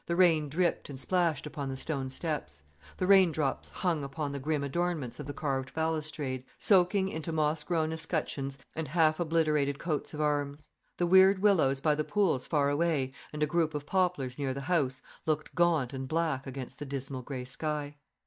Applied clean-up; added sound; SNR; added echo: neural mask model DeepFilterNet 3.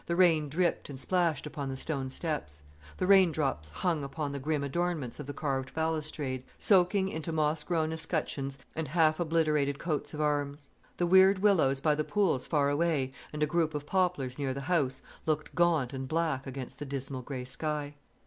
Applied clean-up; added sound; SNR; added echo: none; none; none; none.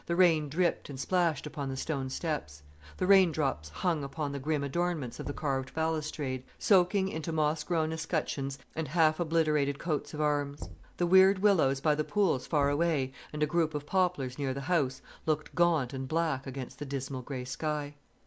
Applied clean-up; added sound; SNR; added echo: none; Knock; 18 dB; none.